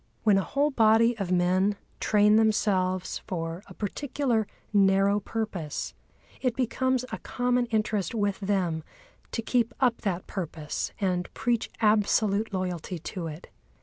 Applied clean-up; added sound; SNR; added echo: none; none; none; none.